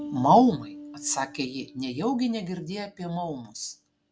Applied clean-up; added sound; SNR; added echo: none; Bass guitar; 17 dB; none.